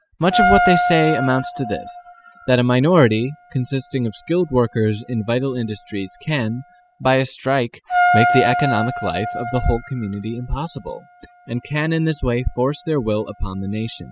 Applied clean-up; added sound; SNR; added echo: classical method spectral subtraction.